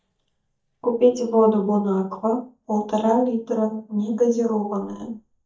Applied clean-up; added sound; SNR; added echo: neural mask model DeepFilterNet 3.